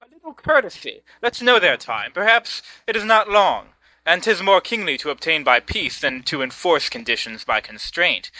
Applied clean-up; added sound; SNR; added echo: neural mask model DeepFilterNet 3.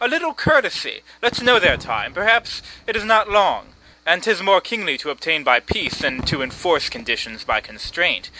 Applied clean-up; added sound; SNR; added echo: none; Fireworks; 19 dB; none.